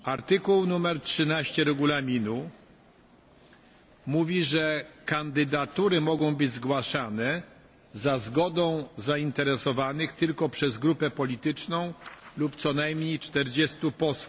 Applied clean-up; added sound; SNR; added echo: none; none; none; none.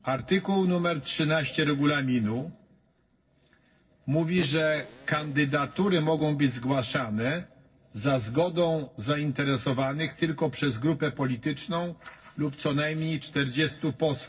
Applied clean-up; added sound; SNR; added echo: neural separator model SepFormer DNS4.